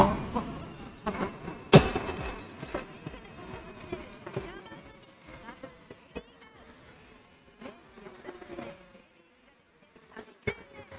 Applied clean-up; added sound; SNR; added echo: neural mask model RNNoise.